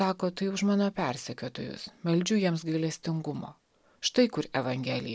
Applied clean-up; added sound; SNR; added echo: none; none; none; none.